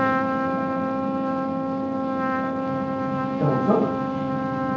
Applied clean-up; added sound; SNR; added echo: none; Trumpet; -3 dB; reverberation time 0.8 s.